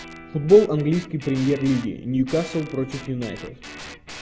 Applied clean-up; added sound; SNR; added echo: none; Guitar; 17 dB; none.